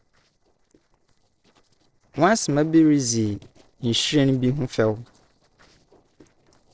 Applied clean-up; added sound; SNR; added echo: neural separator model SepFormer DNS4.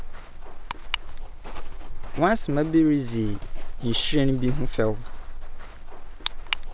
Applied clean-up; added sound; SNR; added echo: none; Walk, footsteps; 0 dB; none.